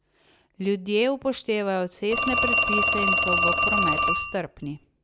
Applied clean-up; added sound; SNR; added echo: none; Telephone; -2 dB; none.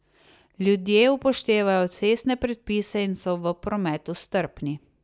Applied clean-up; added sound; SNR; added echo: none; none; none; none.